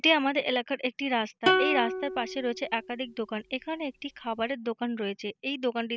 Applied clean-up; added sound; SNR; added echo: none; Plucked string instrument; 2 dB; none.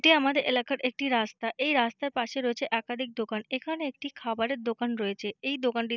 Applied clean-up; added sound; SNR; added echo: none; none; none; none.